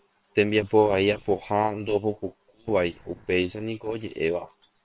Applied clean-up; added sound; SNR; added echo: neural separator model SepFormer WHAM!.